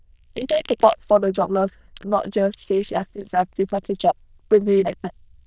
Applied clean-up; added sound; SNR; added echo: neural diffusion model UNIVERSE++.